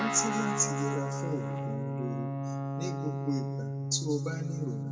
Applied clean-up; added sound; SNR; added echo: none; Guitar; -1 dB; reverberation time 1.3 s.